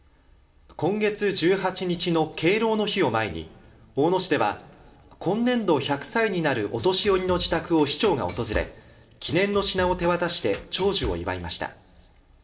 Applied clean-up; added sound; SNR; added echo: none; Drum kit; 13 dB; reverberation time 1.8 s.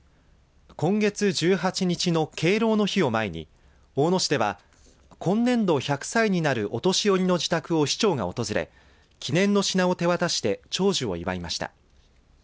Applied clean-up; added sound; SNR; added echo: none; none; none; none.